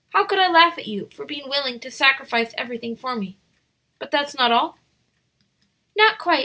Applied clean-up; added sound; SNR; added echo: none; none; none; none.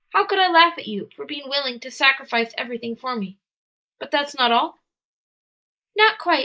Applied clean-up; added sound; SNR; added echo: neural mask model Resemble Enhance denoiser.